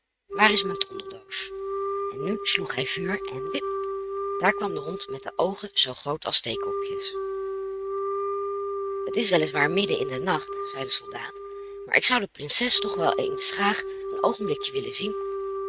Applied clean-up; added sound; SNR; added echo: neural mask model RNNoise.